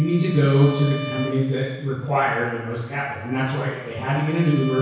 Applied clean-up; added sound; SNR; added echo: none; Bowed string instrument; 16 dB; reverberation time 1.1 s.